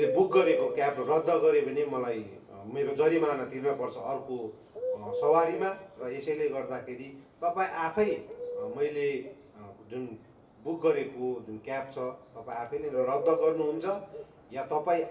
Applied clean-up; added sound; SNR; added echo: none; Bird; 9 dB; reverberation time 0.9 s.